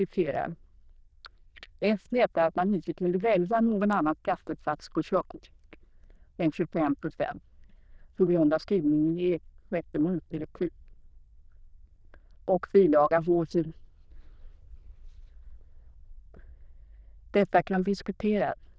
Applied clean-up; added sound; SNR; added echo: neural diffusion model UNIVERSE++.